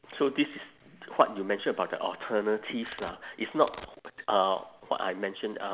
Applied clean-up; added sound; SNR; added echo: none; Domestic sounds, home sounds; 15 dB; none.